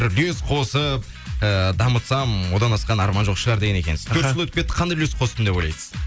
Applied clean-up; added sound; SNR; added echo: none; none; none; none.